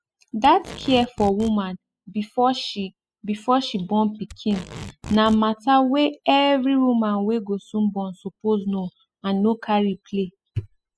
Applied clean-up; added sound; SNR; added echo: classical method spectral subtraction.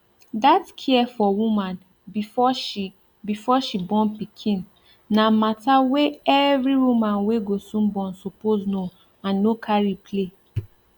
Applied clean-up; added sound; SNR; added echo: none; none; none; none.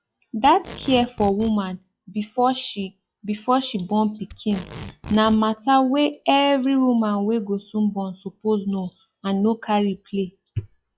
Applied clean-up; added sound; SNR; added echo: classical method log-MMSE.